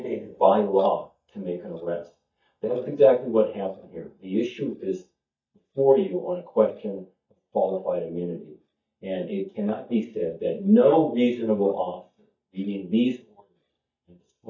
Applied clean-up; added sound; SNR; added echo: neural mask model DeepFilterNet 3.